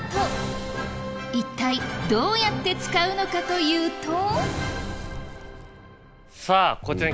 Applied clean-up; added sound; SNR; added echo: none; Dog; 19 dB; none.